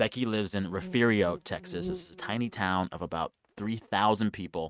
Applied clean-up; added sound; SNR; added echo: neural mask model RNNoise.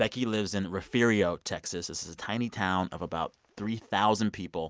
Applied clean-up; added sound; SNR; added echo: none; none; none; none.